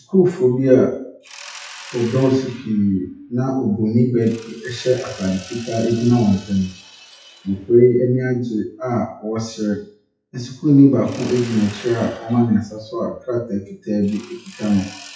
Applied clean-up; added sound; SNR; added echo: classical method WPE with log-MMSE.